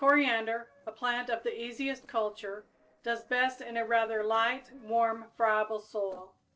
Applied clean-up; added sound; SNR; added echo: neural separator model SepFormer DNS4.